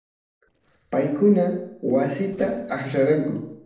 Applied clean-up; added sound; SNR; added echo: neural separator model SepFormer DNS4.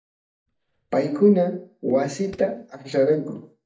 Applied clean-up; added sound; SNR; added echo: neural mask model DeepFilterNet 3.